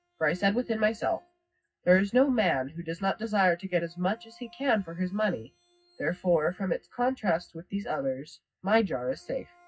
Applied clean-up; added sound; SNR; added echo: classical method WPE with log-MMSE.